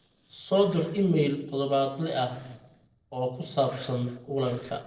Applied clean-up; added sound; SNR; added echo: neural separator model SepFormer DNS4.